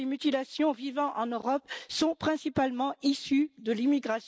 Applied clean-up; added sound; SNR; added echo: none; none; none; none.